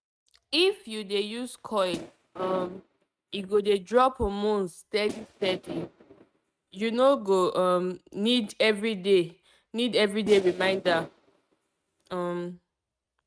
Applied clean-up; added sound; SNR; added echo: neural mask model RNNoise.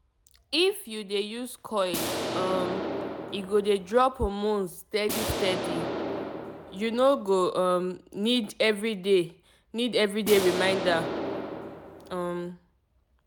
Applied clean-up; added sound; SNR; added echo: none; Explosion; 5 dB; none.